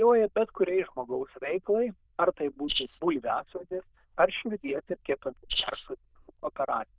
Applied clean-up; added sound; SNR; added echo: neural diffusion model UNIVERSE++.